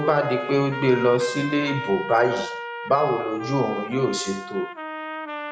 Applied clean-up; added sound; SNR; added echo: none; Trumpet; 9 dB; none.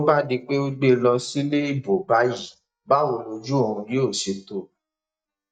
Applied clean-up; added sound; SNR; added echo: neural mask model DeepFilterNet 3.